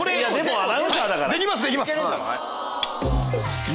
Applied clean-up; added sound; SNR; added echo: none; Cutlery, silverware; 5 dB; none.